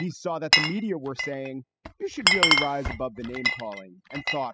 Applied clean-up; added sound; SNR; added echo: classical method spectral subtraction.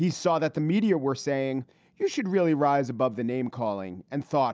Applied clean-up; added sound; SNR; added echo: none; none; none; none.